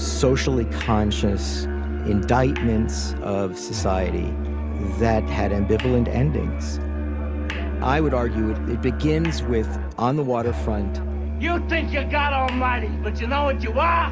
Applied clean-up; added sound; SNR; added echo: none; Musical instrument; 2 dB; none.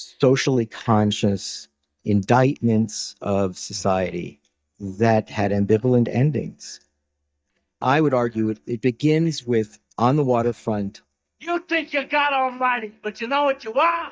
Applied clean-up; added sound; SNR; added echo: neural mask model DeepFilterNet 3.